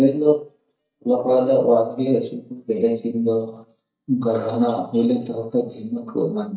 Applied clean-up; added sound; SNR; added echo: neural mask model DeepFilterNet 3.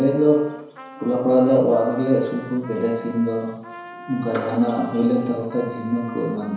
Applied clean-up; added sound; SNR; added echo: none; Trumpet; 18 dB; reverberation time 1.0 s.